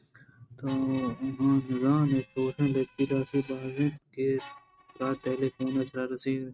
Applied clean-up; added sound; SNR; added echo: neural mask model RNNoise.